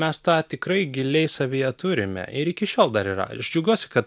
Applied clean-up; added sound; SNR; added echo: none; none; none; none.